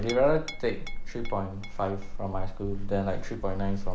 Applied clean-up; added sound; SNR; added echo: none; Chink, clink; 1 dB; none.